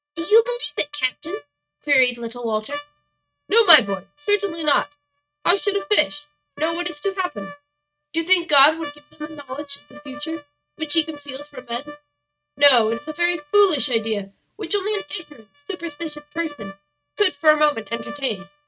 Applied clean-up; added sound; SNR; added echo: neural mask model RNNoise.